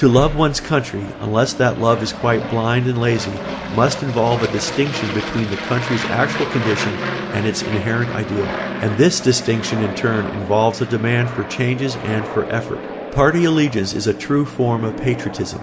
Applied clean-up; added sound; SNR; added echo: none; Aircraft; 8 dB; none.